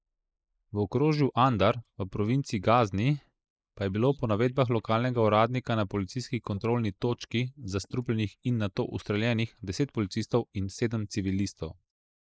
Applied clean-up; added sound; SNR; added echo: neural mask model Resemble Enhance denoiser.